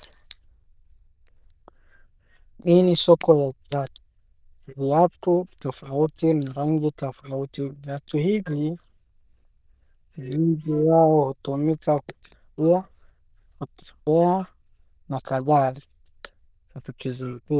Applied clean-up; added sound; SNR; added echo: neural diffusion model UNIVERSE++.